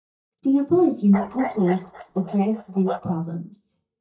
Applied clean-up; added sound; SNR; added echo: neural mask model DeepFilterNet 3.